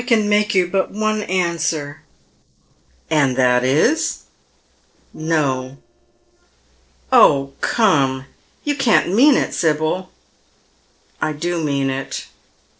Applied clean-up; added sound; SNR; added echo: neural separator model SepFormer DNS4.